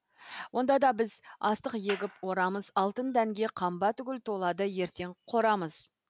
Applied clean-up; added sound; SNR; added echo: none; none; none; none.